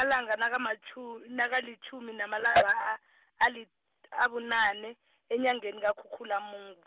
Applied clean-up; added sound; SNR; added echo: none; none; none; none.